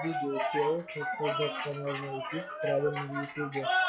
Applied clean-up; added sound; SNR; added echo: classical method log-MMSE.